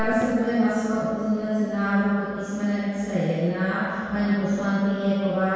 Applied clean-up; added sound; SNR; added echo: none; Fireworks; 18 dB; reverberation time 2.0 s.